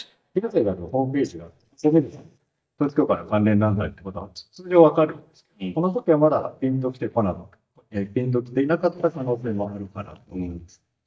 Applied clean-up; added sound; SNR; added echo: neural mask model DeepFilterNet 3.